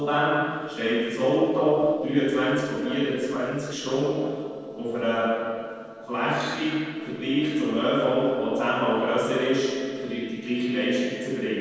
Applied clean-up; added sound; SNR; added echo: neural separator model SepFormer DNS4.